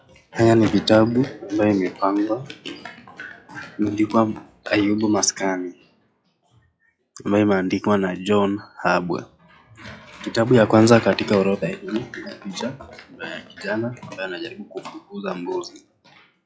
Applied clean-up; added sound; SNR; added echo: classical method log-MMSE.